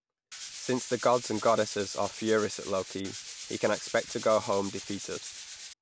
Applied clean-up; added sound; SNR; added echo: none; Tools; 9 dB; none.